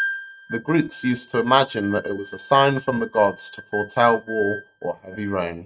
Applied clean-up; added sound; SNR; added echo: neural mask model RNNoise.